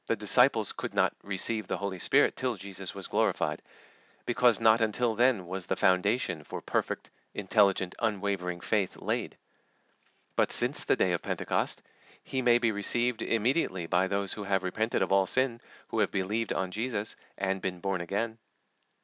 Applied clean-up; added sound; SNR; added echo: none; none; none; none.